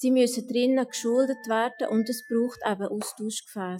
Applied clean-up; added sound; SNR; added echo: classical method Wiener filter.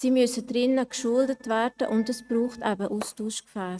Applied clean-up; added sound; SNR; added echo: neural mask model RNNoise.